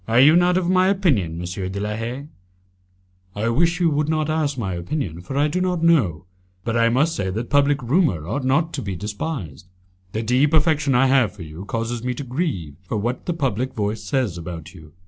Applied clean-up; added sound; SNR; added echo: none; none; none; none.